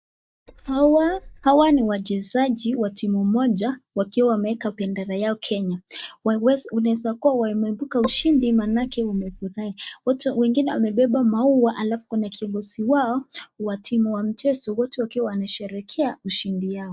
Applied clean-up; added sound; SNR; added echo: neural mask model DeepFilterNet 3.